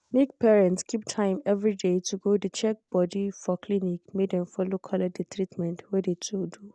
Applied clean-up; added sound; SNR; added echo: none; none; none; none.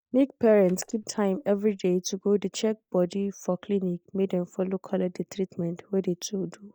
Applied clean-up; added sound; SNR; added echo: neural mask model DeepFilterNet 3.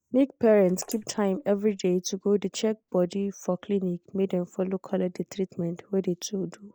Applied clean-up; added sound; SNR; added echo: neural mask model Resemble Enhance denoiser.